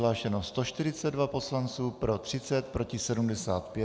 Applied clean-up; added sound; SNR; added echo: none; none; none; none.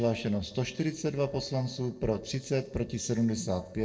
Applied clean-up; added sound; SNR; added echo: neural separator model SepFormer DNS4.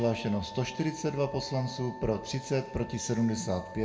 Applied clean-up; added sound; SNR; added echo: none; Wind instrument, woodwind instrument; 15 dB; reverberation time 0.5 s.